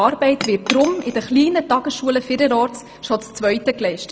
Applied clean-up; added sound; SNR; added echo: none; Cutlery, silverware / Chink, clink; 13 dB; none.